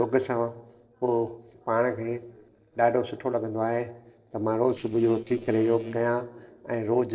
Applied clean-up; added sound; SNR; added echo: neural separator model SepFormer DNS4.